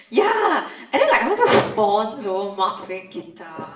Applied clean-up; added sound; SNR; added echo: none; none; none; reverberation time 0.7 s.